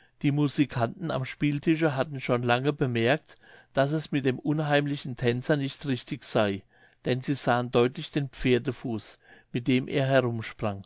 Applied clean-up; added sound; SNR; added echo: none; none; none; none.